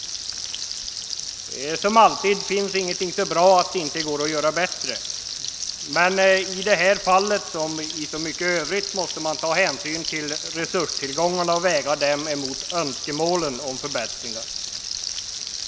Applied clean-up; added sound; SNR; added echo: none; Frying (food); 7 dB; none.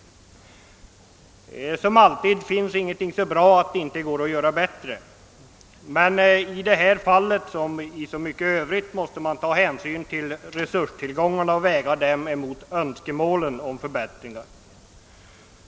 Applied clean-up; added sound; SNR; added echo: none; none; none; none.